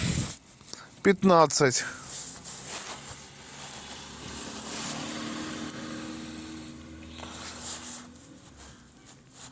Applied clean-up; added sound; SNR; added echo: none; none; none; none.